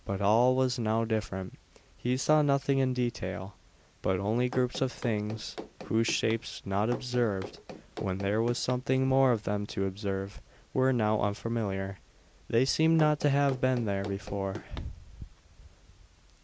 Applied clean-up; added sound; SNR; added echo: none; Run; 14 dB; none.